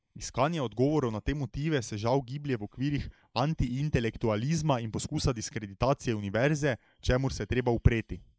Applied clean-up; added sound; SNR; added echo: neural mask model Resemble Enhance denoiser.